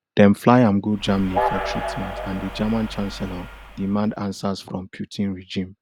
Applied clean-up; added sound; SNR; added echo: none; Train; 8 dB; none.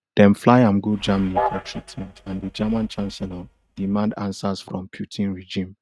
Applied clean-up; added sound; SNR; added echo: neural mask model RNNoise.